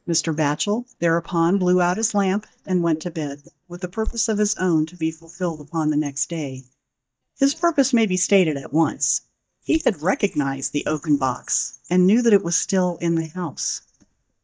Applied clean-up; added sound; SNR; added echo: neural mask model DeepFilterNet 3.